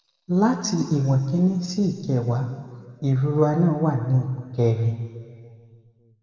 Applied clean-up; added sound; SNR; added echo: none; none; none; reverberation time 1.9 s.